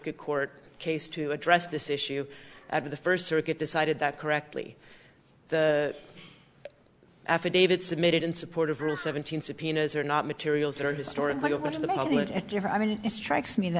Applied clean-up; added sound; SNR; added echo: none; Crow; 18 dB; none.